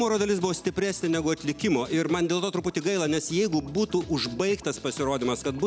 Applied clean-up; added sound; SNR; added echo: none; none; none; none.